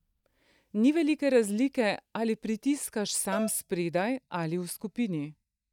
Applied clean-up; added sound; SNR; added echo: neural mask model DeepFilterNet 3.